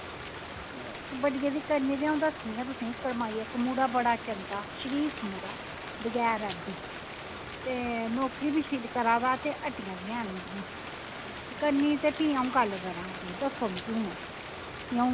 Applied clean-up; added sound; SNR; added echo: none; Rain; 8 dB; none.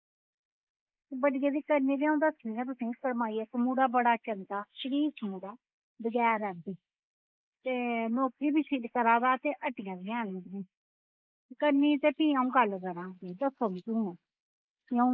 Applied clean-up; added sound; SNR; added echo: neural mask model Resemble Enhance denoiser.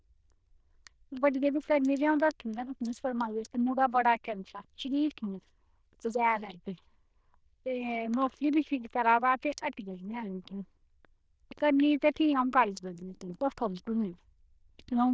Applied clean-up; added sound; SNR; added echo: neural diffusion model UNIVERSE++.